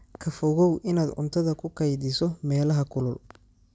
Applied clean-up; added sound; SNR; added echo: none; none; none; none.